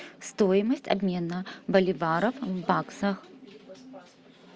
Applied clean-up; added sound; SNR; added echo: none; none; none; none.